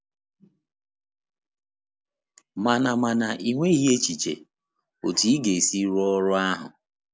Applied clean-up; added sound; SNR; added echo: none; none; none; none.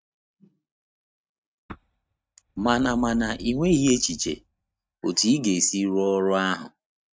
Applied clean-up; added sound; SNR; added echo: neural mask model RNNoise.